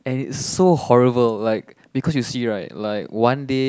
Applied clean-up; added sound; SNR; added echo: none; none; none; none.